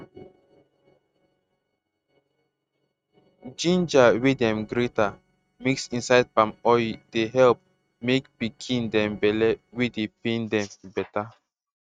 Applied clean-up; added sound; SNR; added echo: neural mask model RNNoise.